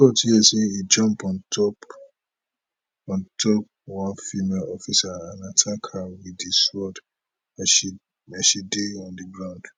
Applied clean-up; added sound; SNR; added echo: none; none; none; none.